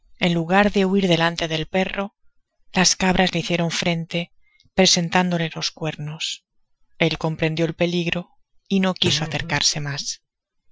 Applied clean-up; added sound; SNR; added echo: classical method Wiener filter.